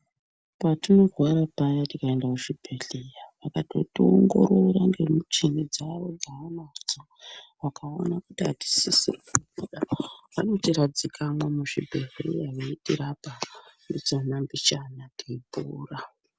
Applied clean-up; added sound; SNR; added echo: none; none; none; none.